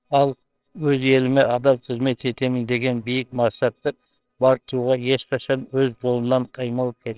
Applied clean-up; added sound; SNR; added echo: neural separator model SepFormer WHAMR!.